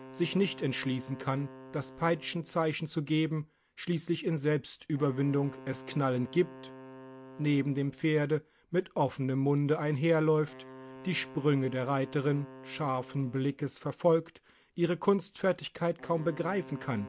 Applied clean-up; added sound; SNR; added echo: none; Wind instrument, woodwind instrument; 19 dB; none.